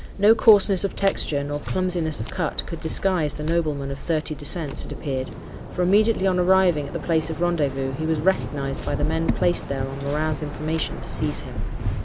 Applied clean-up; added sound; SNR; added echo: none; Waves, surf; 6 dB; none.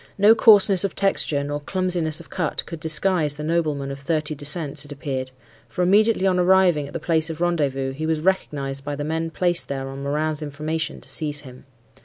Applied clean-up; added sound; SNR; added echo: none; none; none; none.